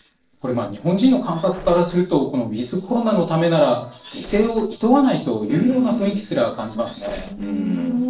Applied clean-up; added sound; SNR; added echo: neural separator model SepFormer DNS4.